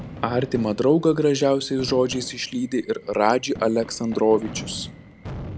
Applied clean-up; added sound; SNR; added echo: none; Fireworks; 15 dB; none.